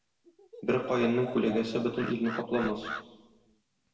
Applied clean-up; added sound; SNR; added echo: none; Animal; 12 dB; reverberation time 1.1 s.